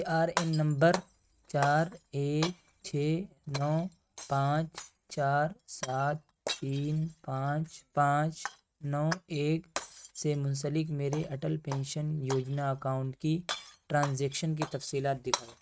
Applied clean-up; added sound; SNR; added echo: neural mask model RNNoise.